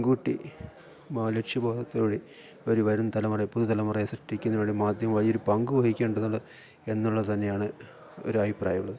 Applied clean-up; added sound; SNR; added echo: none; none; none; none.